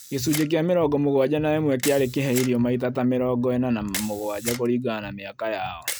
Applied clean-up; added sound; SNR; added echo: none; Camera; 14 dB; none.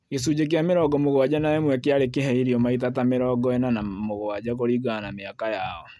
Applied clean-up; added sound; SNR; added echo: none; none; none; none.